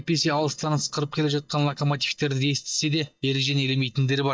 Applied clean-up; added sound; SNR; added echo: neural mask model DeepFilterNet 3.